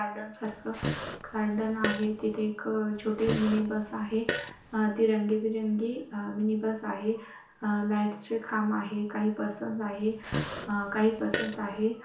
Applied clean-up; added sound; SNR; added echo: none; Fart; 6 dB; reverberation time 0.7 s.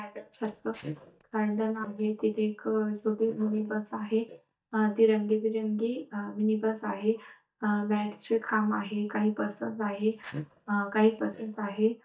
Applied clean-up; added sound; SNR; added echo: neural mask model DeepFilterNet 3.